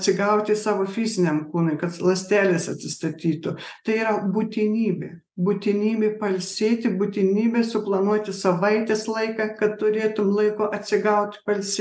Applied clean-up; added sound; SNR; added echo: none; none; none; none.